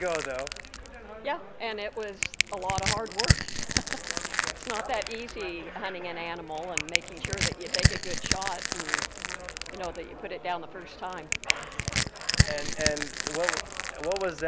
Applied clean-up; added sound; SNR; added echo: none; Crushing; -4 dB; none.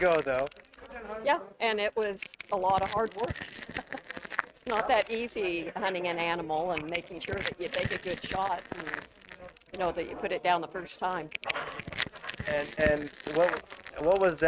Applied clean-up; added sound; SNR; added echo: neural mask model RNNoise.